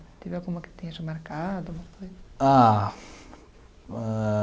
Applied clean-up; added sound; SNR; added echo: none; none; none; none.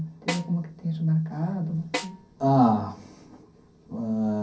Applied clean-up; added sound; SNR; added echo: none; Snare drum; 11 dB; reverberation time 0.3 s.